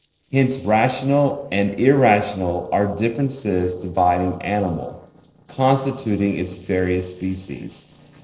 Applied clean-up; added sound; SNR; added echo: neural separator model SepFormer DNS4.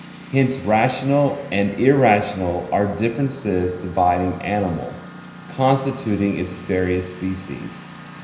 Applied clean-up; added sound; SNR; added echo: none; Engine; 17 dB; reverberation time 0.9 s.